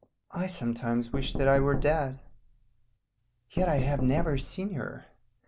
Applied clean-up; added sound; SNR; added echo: none; Knock; 4 dB; none.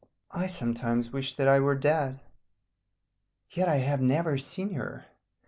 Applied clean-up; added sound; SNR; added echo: none; none; none; none.